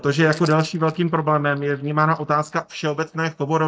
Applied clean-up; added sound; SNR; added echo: neural mask model DeepFilterNet 3.